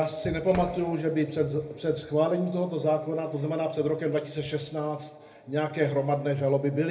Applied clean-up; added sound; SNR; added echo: none; Slam; 20 dB; reverberation time 0.3 s.